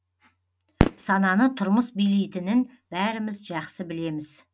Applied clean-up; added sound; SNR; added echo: neural mask model RNNoise.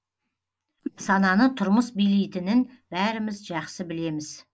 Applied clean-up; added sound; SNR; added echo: neural mask model Resemble Enhance denoiser.